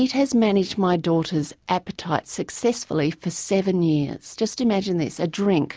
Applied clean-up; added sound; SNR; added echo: none; none; none; none.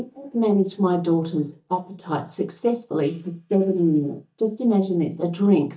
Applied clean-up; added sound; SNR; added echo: neural mask model DeepFilterNet 3.